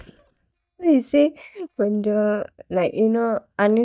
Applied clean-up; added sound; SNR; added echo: neural mask model DeepFilterNet 3.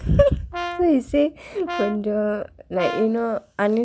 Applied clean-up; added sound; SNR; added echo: none; Brass instrument; 12 dB; none.